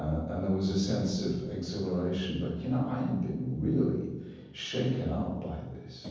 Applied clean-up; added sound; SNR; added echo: neural separator model SepFormer DNS4.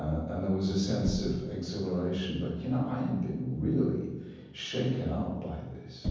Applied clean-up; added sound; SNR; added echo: none; Knock; 13 dB; reverberation time 1.1 s.